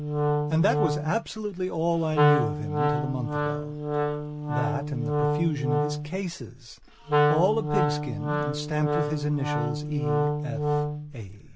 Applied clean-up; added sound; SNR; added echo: none; Wind instrument, woodwind instrument; -2 dB; none.